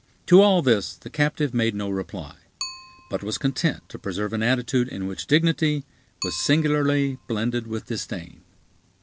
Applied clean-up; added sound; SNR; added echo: none; Bicycle; 18 dB; none.